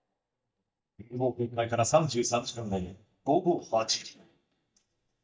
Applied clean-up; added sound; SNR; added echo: neural mask model DeepFilterNet 3.